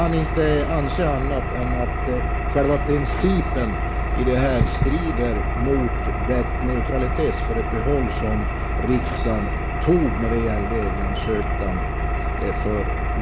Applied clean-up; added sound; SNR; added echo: none; Engine; -1 dB; none.